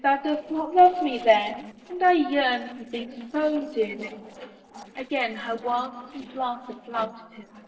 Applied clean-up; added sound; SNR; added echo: neural separator model SepFormer DNS4.